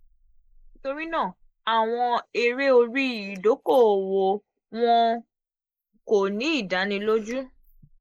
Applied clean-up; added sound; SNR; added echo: neural mask model Resemble Enhance denoiser.